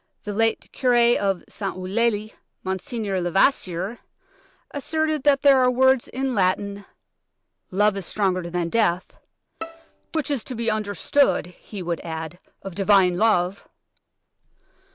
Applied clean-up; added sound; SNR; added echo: none; Bowed string instrument; 17 dB; none.